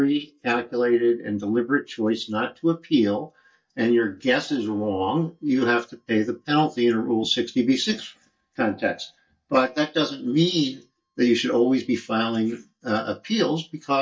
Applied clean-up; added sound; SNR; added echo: neural mask model DeepFilterNet 3.